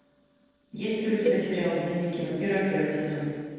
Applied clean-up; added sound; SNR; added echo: neural separator model SepFormer DNS4.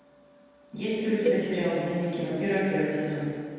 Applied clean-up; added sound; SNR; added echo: none; Cowbell; 6 dB; reverberation time 2.1 s.